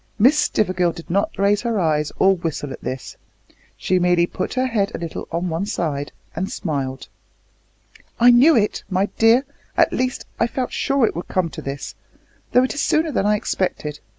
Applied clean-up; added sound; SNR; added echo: none; none; none; none.